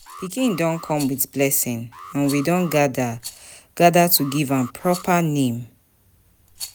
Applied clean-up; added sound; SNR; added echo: none; Alarm + Rattle; 19 dB; none.